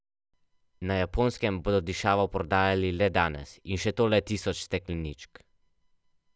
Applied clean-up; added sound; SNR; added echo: none; none; none; none.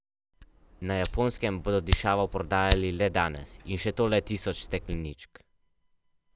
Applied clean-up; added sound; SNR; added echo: none; Fire; 5 dB; none.